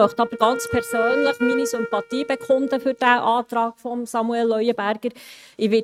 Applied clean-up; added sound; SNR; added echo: neural mask model RNNoise.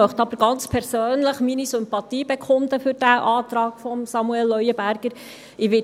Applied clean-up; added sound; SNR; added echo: none; none; none; none.